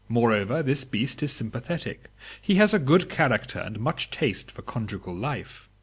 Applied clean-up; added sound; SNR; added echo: none; none; none; none.